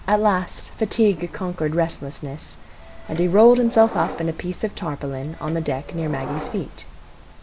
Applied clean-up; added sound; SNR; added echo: none; Subway, metro, underground; 14 dB; none.